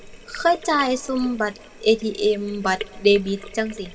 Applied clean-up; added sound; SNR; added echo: none; Sink (filling or washing); 17 dB; reverberation time 1.4 s.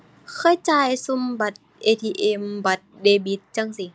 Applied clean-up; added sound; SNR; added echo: none; none; none; none.